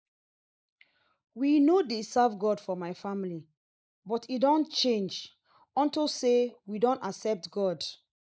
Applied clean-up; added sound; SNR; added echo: neural mask model Resemble Enhance denoiser.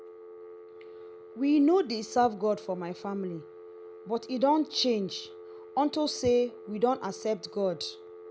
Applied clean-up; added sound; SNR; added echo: none; Telephone; 17 dB; none.